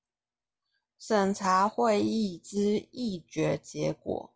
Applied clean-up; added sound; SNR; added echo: none; none; none; none.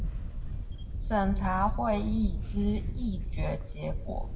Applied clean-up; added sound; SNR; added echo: none; Camera; 0 dB; reverberation time 0.8 s.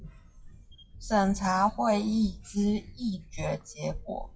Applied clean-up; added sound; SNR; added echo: classical method WPE with log-MMSE.